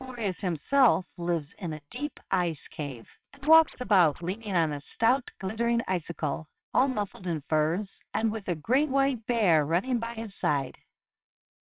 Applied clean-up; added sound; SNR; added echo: neural separator model SepFormer WHAMR!.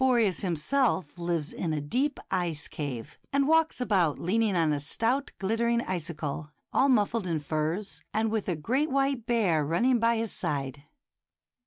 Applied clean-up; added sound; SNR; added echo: none; none; none; none.